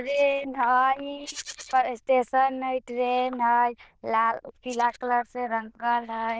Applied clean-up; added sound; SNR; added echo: neural diffusion model UNIVERSE++.